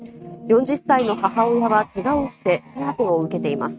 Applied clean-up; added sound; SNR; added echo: neural mask model RNNoise.